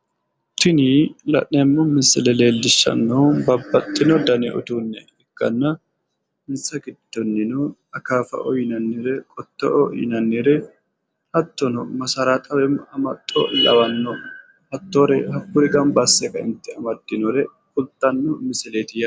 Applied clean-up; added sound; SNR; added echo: none; none; none; none.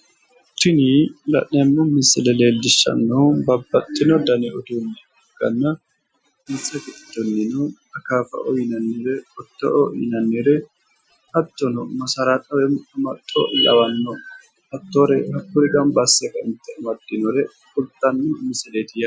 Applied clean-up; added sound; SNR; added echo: classical method Wiener filter.